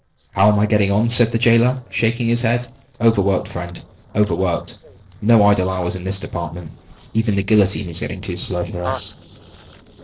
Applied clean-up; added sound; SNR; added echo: neural separator model SepFormer DNS4.